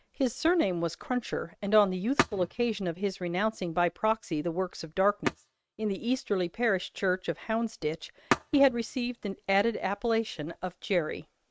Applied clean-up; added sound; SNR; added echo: neural mask model RNNoise.